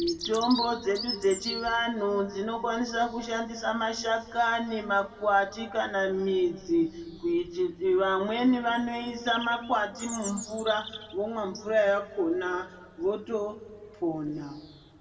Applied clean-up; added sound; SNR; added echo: none; Bird vocalization, bird call, bird song; 15 dB; reverberation time 1.5 s.